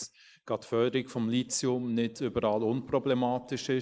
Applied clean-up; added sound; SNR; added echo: neural mask model Resemble Enhance denoiser.